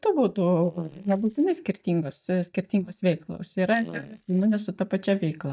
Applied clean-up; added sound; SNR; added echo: neural mask model DeepFilterNet 3.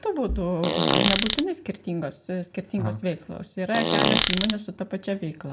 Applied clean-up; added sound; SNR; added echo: none; Fart; -3 dB; reverberation time 0.3 s.